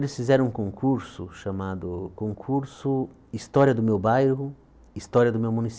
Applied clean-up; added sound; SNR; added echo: none; none; none; none.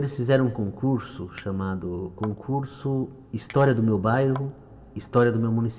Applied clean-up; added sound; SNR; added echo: none; Chink, clink; 16 dB; reverberation time 2.9 s.